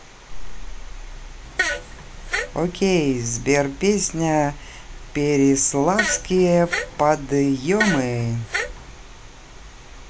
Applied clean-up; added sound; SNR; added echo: none; Fart; 6 dB; none.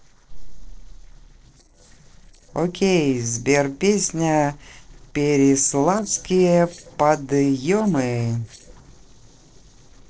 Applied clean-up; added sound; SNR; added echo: neural separator model SepFormer DNS4.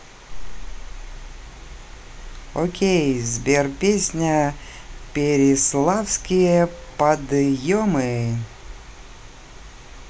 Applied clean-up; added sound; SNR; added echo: none; none; none; none.